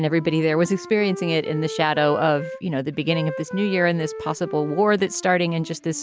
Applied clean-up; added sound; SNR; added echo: none; Wind instrument, woodwind instrument; 13 dB; none.